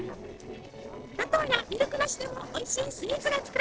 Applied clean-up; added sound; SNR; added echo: neural separator model SepFormer DNS4.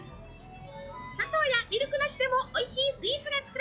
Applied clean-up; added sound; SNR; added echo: classical method log-MMSE.